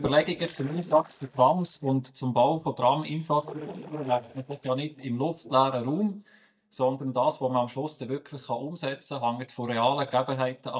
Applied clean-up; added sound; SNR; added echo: neural mask model DeepFilterNet 3.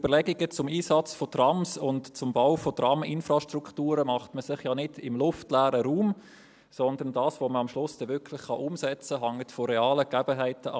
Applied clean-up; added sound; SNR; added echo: none; none; none; none.